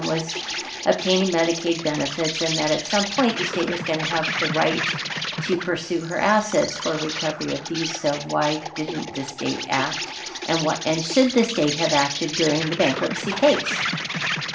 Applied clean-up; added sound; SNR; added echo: none; Insect; 5 dB; reverberation time 0.5 s.